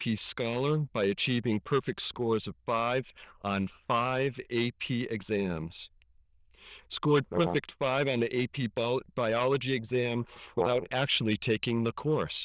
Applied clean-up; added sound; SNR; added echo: neural diffusion model UNIVERSE++.